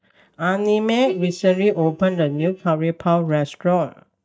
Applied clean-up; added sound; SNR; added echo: neural mask model DeepFilterNet 3.